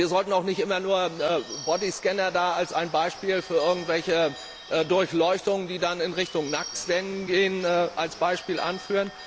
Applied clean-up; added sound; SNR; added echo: none; Bird / Bell; 17 dB; none.